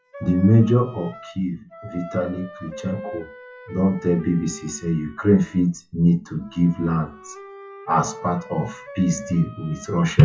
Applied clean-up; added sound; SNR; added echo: classical method WPE with log-MMSE.